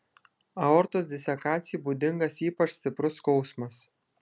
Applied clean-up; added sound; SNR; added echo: none; none; none; none.